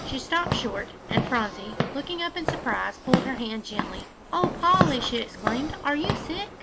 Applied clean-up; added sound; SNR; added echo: none; Walk, footsteps / Siren; 1 dB; none.